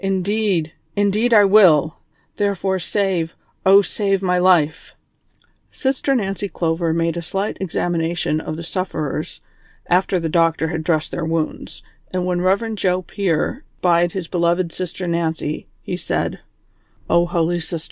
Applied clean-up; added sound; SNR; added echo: none; none; none; none.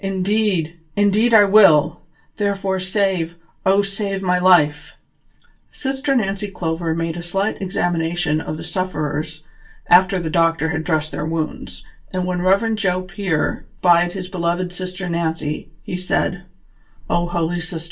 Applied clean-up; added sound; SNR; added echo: none; none; none; reverberation time 0.2 s.